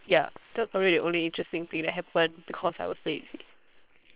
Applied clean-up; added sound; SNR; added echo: neural separator model SepFormer WHAM!.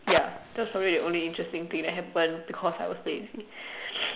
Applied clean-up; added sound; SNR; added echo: none; Fire; 11 dB; none.